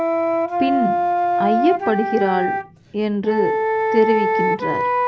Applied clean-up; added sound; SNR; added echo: none; Wind instrument, woodwind instrument; -2 dB; none.